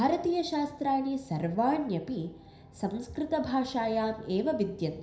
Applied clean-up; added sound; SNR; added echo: none; none; none; reverberation time 0.5 s.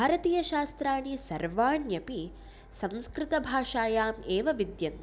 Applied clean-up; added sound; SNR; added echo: none; none; none; none.